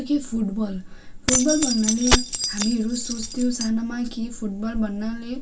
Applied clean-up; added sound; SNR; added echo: none; Keys jangling; 0 dB; reverberation time 0.2 s.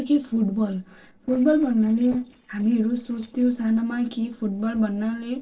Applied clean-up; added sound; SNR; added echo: neural separator model SepFormer DNS4.